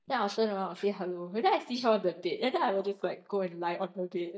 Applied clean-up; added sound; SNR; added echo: neural mask model DeepFilterNet 3.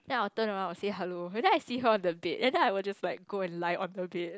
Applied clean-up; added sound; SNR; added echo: none; none; none; none.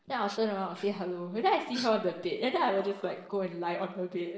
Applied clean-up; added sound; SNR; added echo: neural separator model SepFormer DNS4.